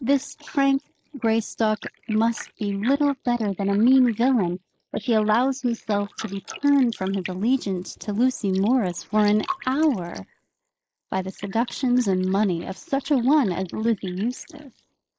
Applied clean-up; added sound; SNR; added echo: neural mask model Resemble Enhance denoiser.